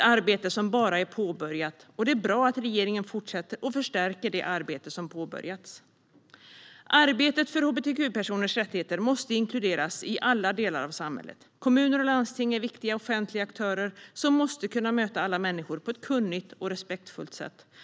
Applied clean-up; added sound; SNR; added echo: none; none; none; none.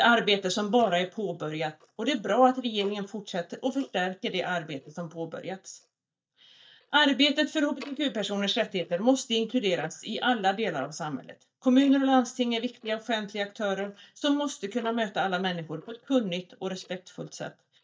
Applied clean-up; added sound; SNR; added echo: neural mask model DeepFilterNet 3.